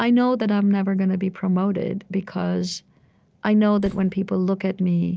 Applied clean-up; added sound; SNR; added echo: none; Slam; 19 dB; none.